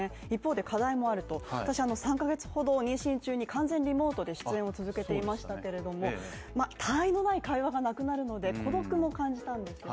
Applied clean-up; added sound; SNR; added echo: none; none; none; none.